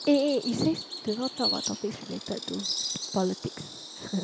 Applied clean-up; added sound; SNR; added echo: none; Bird vocalization, bird call, bird song; 6 dB; none.